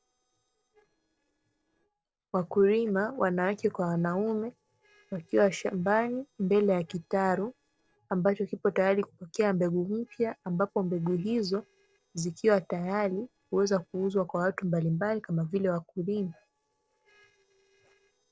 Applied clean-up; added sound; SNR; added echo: neural separator model SepFormer DNS4.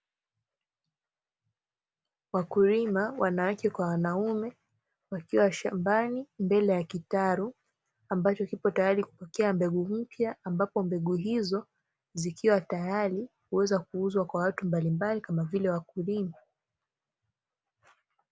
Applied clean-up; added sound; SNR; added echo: none; none; none; none.